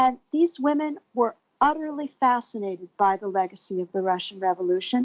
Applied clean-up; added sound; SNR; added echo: none; none; none; none.